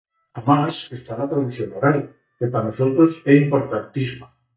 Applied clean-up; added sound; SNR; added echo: neural mask model DeepFilterNet 3.